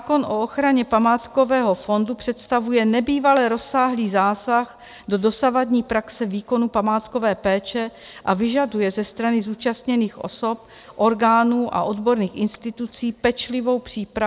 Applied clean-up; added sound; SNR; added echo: none; none; none; none.